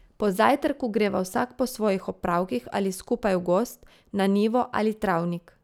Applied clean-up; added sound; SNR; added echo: none; none; none; none.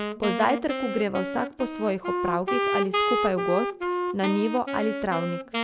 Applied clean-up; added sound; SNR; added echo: none; Wind instrument, woodwind instrument; 1 dB; none.